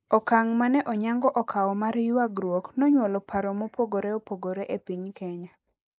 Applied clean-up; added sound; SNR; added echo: neural mask model Resemble Enhance denoiser.